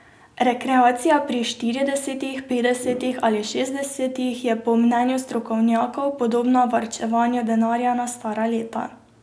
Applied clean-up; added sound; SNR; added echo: none; none; none; none.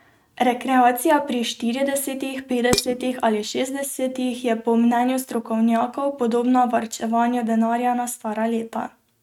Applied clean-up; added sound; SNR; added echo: neural mask model RNNoise.